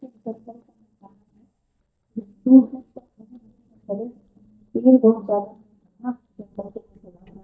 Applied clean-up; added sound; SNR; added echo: neural mask model DeepFilterNet 3.